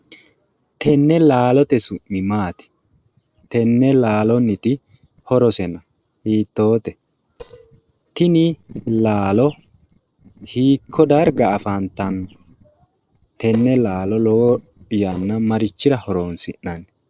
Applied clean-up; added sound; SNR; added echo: neural separator model SepFormer DNS4.